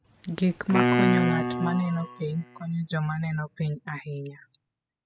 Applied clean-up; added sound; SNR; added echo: classical method spectral subtraction.